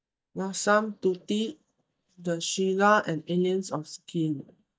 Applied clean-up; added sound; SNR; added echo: neural mask model DeepFilterNet 3.